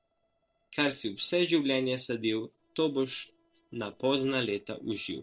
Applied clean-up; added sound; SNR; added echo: neural separator model SepFormer DNS4.